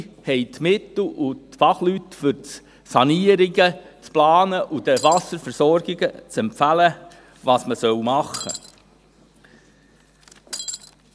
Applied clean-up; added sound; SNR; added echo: none; Shatter; 10 dB; none.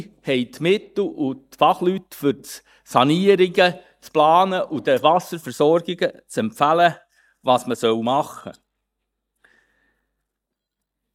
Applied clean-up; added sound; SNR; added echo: neural mask model DeepFilterNet 3.